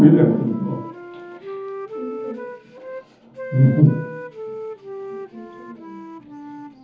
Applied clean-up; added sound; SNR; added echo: none; Wind instrument, woodwind instrument; 12 dB; reverberation time 1.3 s.